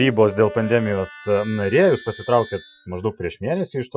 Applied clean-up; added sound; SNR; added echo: classical method Wiener filter.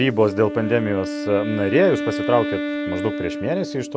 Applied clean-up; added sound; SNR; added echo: none; Wind instrument, woodwind instrument; 6 dB; none.